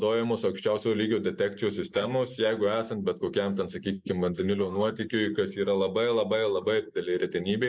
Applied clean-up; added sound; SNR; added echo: neural mask model Resemble Enhance denoiser.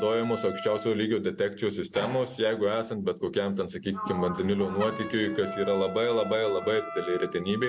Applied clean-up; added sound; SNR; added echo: none; Sliding door + Trumpet; 12 dB; none.